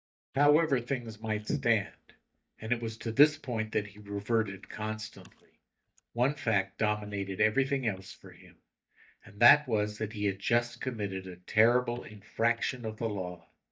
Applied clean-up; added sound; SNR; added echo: neural mask model DeepFilterNet 3.